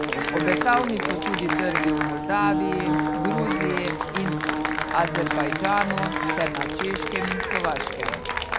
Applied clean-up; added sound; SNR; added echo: none; Applause / Cheering + Buzz / Bird; -2 dB; none.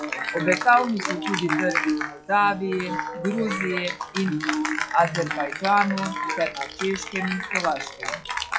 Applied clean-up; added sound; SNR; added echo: classical method log-MMSE.